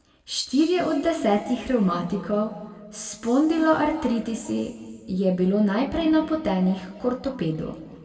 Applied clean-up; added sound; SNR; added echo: none; none; none; reverberation time 1.9 s.